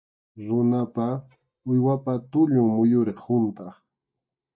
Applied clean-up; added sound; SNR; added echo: neural mask model DeepFilterNet 3.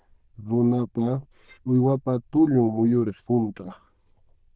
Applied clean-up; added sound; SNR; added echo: neural diffusion model UNIVERSE++.